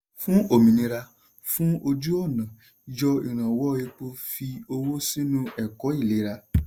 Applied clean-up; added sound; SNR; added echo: none; none; none; none.